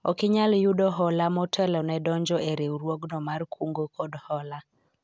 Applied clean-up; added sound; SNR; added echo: none; none; none; none.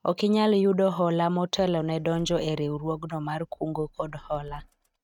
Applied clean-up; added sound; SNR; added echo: neural mask model RNNoise.